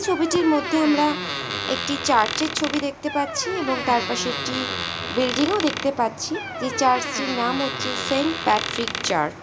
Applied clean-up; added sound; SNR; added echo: none; Squeak; 6 dB; none.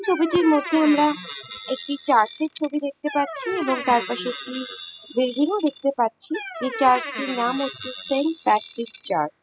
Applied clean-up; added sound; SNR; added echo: classical method spectral subtraction.